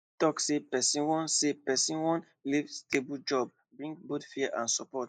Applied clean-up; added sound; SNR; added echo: neural mask model Resemble Enhance denoiser.